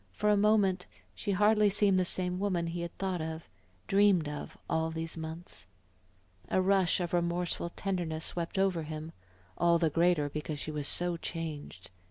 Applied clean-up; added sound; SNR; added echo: none; none; none; none.